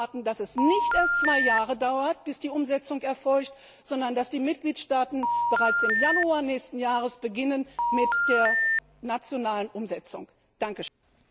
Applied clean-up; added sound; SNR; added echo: none; Telephone; -3 dB; none.